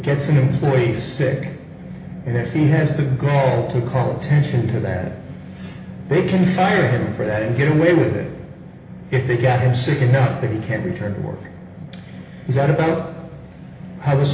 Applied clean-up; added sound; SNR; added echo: none; none; none; reverberation time 1.0 s.